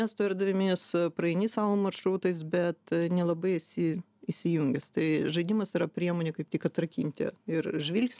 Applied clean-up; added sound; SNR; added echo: none; none; none; none.